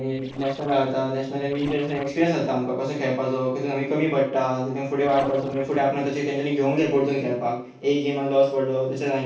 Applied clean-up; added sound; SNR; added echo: neural separator model SepFormer DNS4.